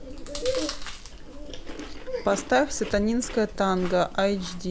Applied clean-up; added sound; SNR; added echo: none; Chewing, mastication; 8 dB; none.